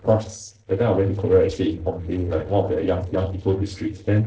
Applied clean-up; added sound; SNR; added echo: neural separator model SepFormer DNS4.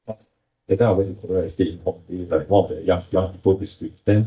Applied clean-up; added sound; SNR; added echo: neural mask model DeepFilterNet 3.